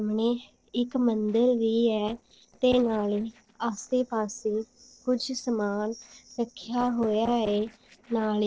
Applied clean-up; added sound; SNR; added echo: neural separator model SepFormer DNS4.